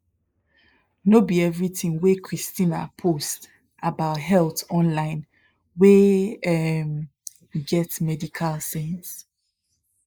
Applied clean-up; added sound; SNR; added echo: neural mask model Resemble Enhance denoiser.